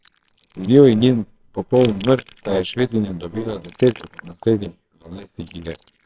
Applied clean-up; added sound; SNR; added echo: neural separator model SepFormer WHAMR!.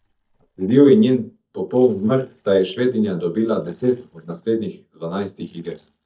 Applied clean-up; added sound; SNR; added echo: neural mask model DeepFilterNet 3.